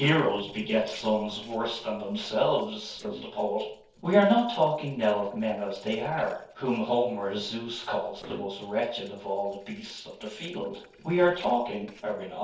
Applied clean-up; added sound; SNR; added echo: neural separator model SepFormer DNS4.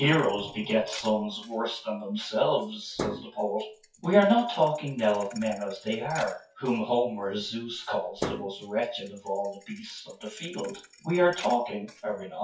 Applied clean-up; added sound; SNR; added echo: classical method WPE with log-MMSE.